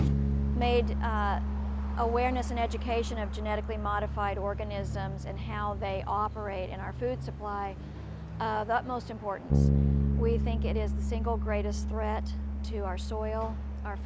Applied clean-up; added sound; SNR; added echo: none; Bass guitar; -2 dB; none.